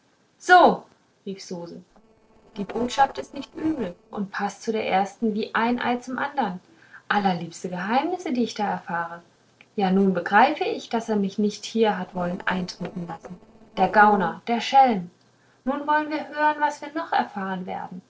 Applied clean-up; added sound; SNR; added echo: neural separator model SepFormer DNS4.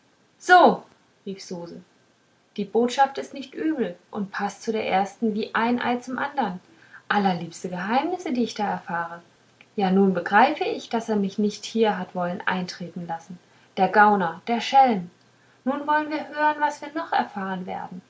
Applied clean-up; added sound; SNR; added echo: none; none; none; none.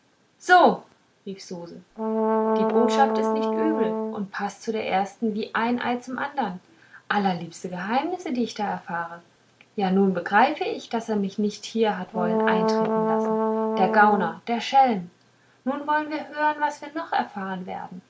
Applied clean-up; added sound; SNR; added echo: none; Brass instrument; -2 dB; none.